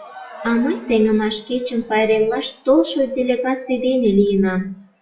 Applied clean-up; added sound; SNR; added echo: classical method WPE with log-MMSE.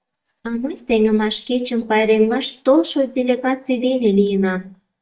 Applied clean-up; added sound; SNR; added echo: neural mask model DeepFilterNet 3.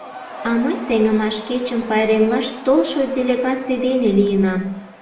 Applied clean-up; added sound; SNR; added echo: none; Crowd / Cheering; 17 dB; reverberation time 0.8 s.